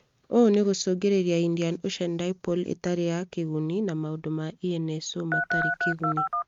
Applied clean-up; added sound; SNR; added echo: neural mask model RNNoise.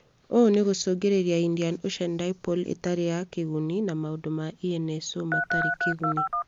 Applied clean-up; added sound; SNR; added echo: none; Telephone; 0 dB; none.